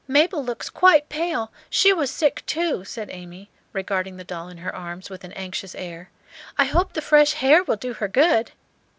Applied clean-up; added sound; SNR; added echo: none; none; none; none.